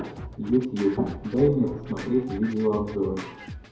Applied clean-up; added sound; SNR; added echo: none; Scratching (performance technique); 15 dB; reverberation time 2.2 s.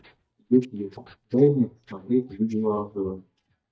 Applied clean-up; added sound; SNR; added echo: neural mask model DeepFilterNet 3.